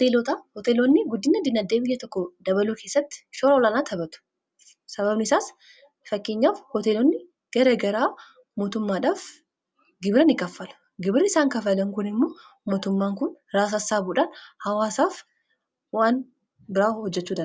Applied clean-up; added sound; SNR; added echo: none; none; none; none.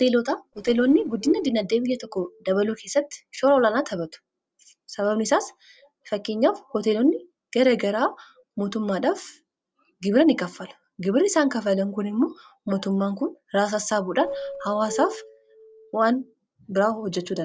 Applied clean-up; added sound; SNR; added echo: neural separator model SepFormer DNS4.